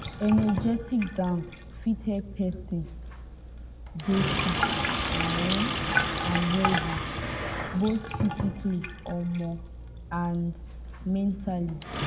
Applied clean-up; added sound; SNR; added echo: none; Sink (filling or washing); 2 dB; reverberation time 0.8 s.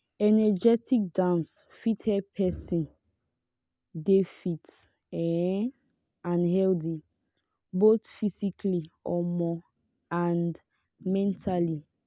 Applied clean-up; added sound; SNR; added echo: none; none; none; none.